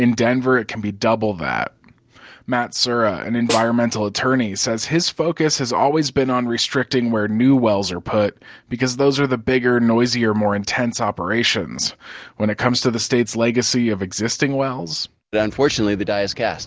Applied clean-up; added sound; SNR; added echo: none; Snare drum; 11 dB; none.